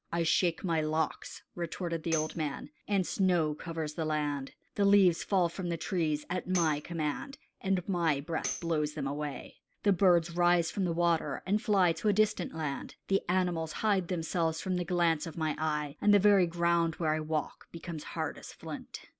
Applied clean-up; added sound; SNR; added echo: none; Tambourine; 14 dB; none.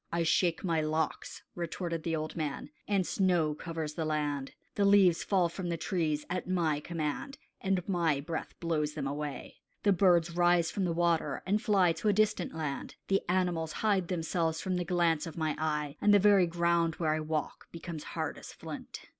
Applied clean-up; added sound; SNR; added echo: none; none; none; none.